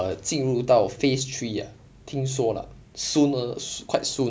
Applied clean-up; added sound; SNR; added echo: none; none; none; none.